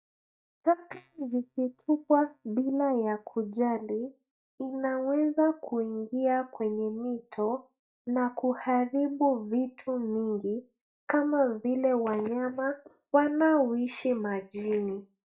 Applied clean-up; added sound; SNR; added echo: neural mask model DeepFilterNet 3.